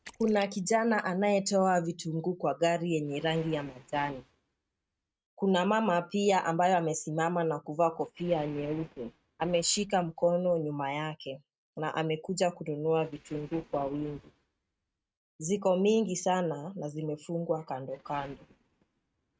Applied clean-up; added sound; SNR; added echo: neural mask model RNNoise.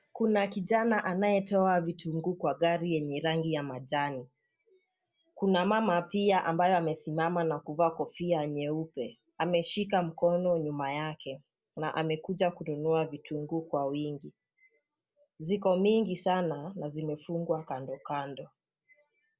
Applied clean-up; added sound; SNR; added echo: none; none; none; none.